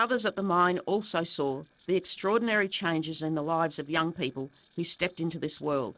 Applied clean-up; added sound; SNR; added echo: neural separator model SepFormer DNS4.